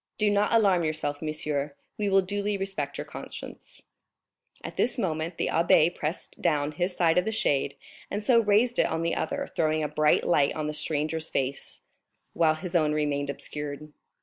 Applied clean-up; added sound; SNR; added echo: none; none; none; none.